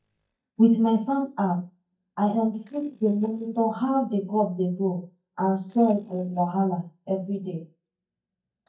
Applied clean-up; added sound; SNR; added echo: neural mask model DeepFilterNet 3.